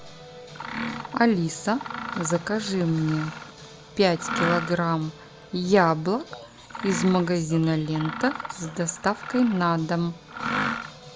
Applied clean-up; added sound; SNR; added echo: none; Mechanisms; 9 dB; none.